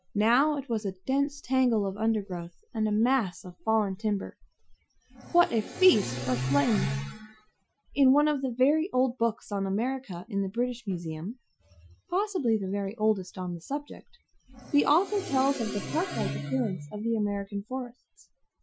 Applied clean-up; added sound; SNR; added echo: classical method Wiener filter.